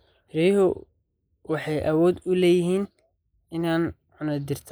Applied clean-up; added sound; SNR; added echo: neural mask model Resemble Enhance denoiser.